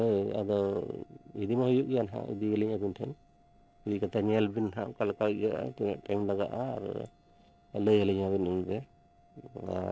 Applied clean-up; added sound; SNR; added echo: neural separator model SepFormer DNS4.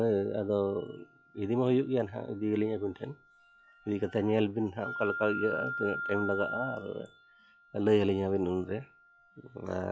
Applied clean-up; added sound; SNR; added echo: classical method log-MMSE.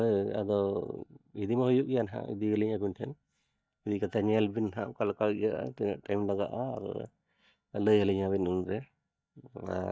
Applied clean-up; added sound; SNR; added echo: neural mask model DeepFilterNet 3.